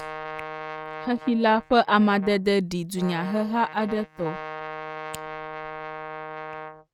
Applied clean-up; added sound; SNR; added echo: neural mask model RNNoise.